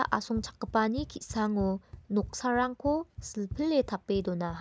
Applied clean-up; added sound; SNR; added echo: none; Run; 14 dB; none.